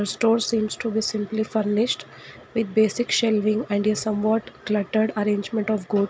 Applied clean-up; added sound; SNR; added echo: none; none; none; none.